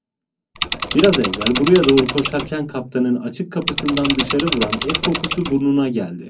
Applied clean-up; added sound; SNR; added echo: none; Mechanisms / Bicycle; 5 dB; reverberation time 0.4 s.